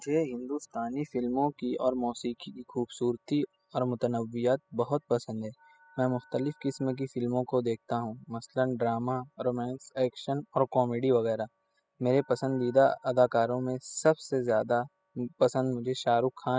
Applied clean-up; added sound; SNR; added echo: classical method spectral subtraction.